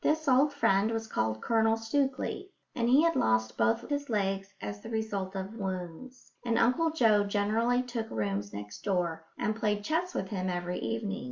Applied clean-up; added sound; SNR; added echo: none; none; none; none.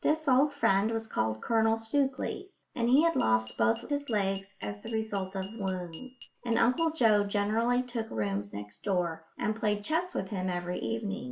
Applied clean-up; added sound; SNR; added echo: none; Glass; 16 dB; none.